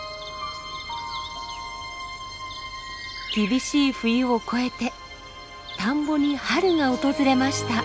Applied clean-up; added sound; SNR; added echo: none; none; none; none.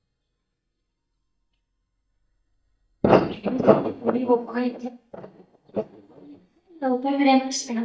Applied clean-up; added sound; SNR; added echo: neural mask model DeepFilterNet 3.